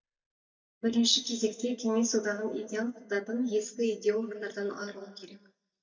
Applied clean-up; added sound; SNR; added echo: neural mask model DeepFilterNet 3.